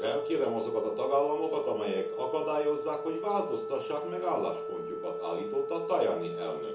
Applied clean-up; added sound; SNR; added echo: none; Organ; 4 dB; reverberation time 0.8 s.